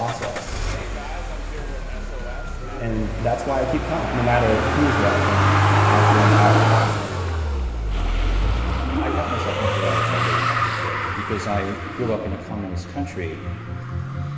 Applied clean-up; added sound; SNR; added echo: none; Motor vehicle (road); -5 dB; reverberation time 2.8 s.